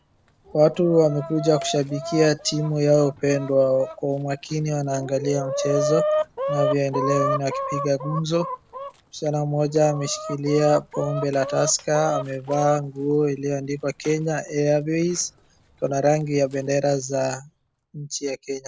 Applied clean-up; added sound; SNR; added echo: none; Chicken, rooster; 9 dB; none.